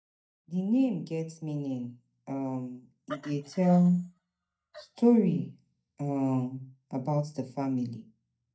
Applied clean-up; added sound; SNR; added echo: neural mask model DeepFilterNet 3.